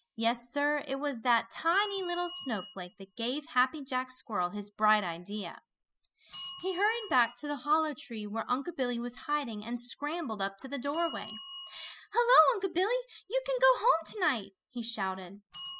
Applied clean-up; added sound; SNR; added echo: classical method spectral subtraction.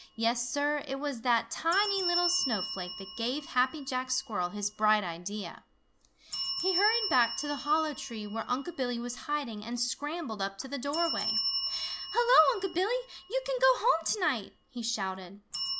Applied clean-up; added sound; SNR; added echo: none; Bell; 7 dB; none.